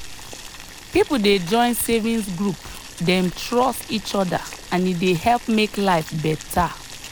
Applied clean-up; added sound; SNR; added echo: none; Boiling; 15 dB; none.